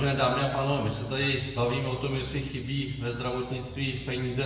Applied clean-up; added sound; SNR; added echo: none; Bass guitar; 14 dB; reverberation time 1.2 s.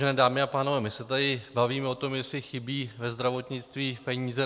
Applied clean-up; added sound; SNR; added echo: none; none; none; none.